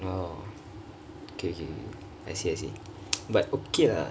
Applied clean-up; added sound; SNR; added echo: none; none; none; none.